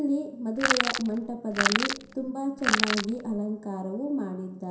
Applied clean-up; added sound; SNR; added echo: none; Crushing; -2 dB; reverberation time 0.7 s.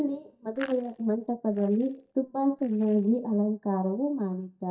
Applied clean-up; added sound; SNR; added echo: neural mask model DeepFilterNet 3.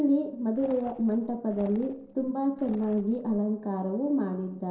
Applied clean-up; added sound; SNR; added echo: neural separator model SepFormer DNS4.